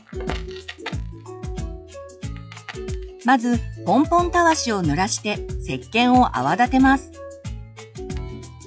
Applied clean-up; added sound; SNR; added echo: classical method log-MMSE.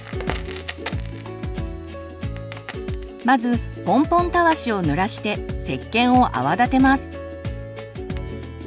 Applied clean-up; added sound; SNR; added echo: none; Crackle; 19 dB; none.